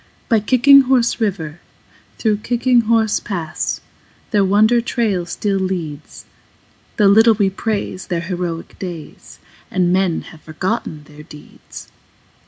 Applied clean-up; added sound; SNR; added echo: none; none; none; none.